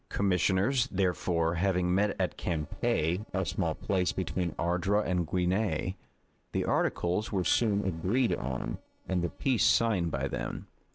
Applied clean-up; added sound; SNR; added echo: neural separator model SepFormer DNS4.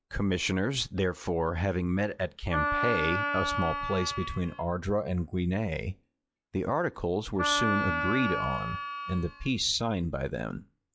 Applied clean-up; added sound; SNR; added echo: classical method log-MMSE.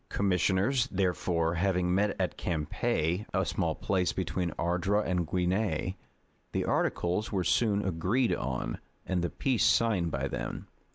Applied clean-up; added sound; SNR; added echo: none; none; none; none.